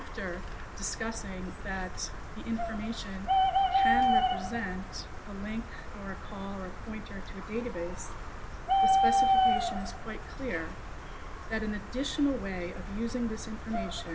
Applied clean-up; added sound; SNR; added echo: none; Bird; -5 dB; reverberation time 0.3 s.